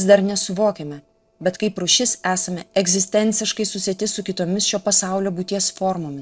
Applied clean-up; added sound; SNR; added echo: neural separator model SepFormer DNS4.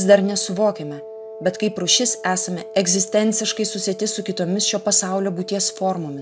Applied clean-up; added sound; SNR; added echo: none; Wind instrument, woodwind instrument; 15 dB; none.